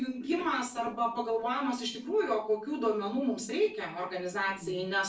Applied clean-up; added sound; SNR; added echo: neural separator model SepFormer DNS4.